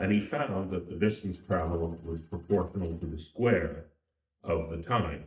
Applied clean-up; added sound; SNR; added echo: neural mask model DeepFilterNet 3.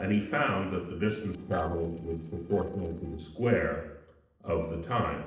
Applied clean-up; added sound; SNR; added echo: neural separator model SepFormer DNS4.